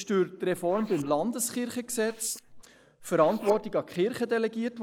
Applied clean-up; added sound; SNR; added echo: neural mask model Resemble Enhance denoiser.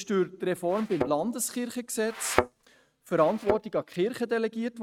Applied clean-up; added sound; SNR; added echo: neural mask model RNNoise.